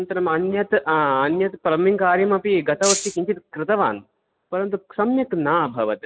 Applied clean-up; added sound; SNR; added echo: none; Rattle (instrument); 2 dB; none.